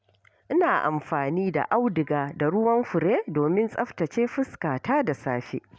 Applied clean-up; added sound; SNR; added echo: none; none; none; none.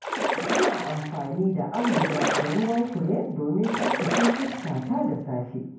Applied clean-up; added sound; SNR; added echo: none; Splash, splatter; 2 dB; reverberation time 0.9 s.